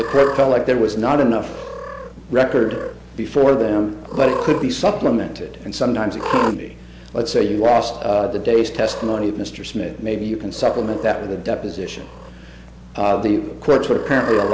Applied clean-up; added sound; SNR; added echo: none; Cat; 12 dB; none.